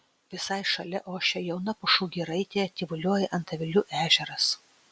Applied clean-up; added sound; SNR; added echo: none; none; none; none.